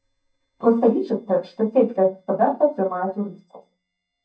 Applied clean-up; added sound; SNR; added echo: neural mask model DeepFilterNet 3.